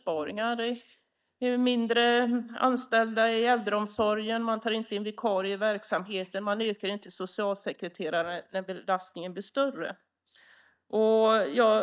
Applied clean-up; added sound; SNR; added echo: neural mask model DeepFilterNet 3.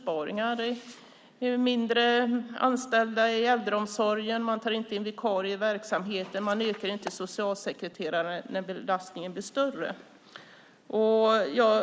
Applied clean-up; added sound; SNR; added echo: none; none; none; none.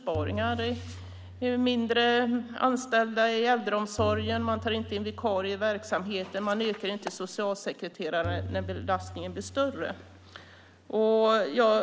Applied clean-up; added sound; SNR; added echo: none; Tabla; 13 dB; none.